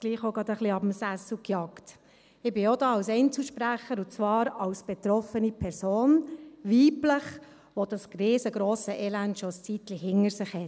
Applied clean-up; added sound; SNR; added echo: none; none; none; none.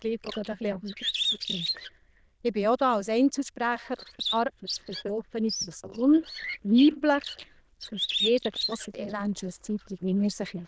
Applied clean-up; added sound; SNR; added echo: neural diffusion model UNIVERSE++.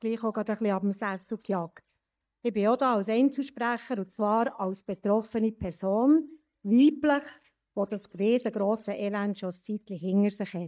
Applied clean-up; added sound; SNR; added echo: neural mask model DeepFilterNet 3.